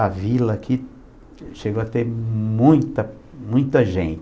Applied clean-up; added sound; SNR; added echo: none; none; none; none.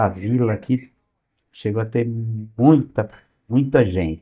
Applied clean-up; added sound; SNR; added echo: neural mask model DeepFilterNet 3.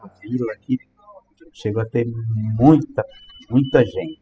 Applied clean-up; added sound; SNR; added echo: classical method spectral subtraction.